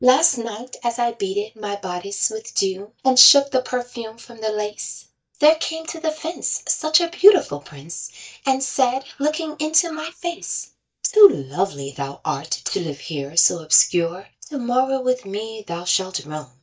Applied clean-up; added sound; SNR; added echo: neural mask model DeepFilterNet 3.